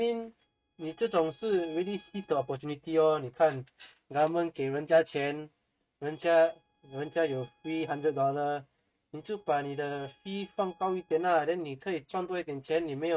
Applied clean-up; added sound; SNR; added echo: neural mask model RNNoise.